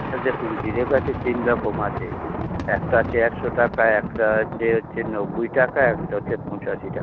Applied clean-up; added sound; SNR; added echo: none; Thunder; 6 dB; none.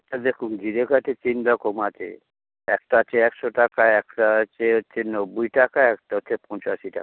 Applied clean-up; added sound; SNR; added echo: none; none; none; none.